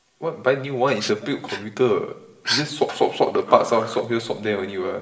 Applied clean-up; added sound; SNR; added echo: none; Dog; 10 dB; reverberation time 1.1 s.